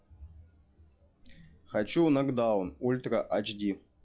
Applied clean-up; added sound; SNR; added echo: classical method log-MMSE.